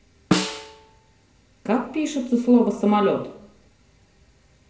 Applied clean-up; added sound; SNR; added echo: none; Snare drum; 4 dB; reverberation time 0.7 s.